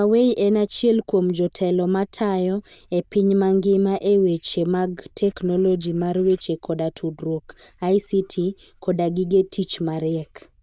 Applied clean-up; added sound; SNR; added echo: neural diffusion model UNIVERSE++.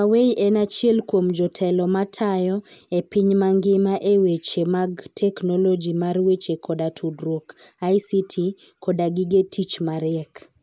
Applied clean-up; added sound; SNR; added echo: none; none; none; none.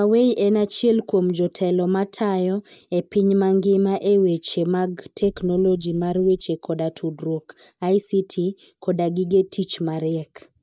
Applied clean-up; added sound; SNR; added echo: neural mask model DeepFilterNet 3.